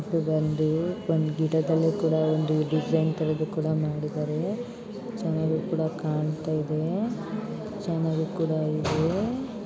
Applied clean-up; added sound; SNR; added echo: none; none; none; none.